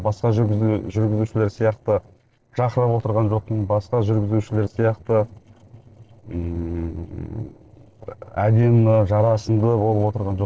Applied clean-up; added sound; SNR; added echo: neural separator model SepFormer DNS4.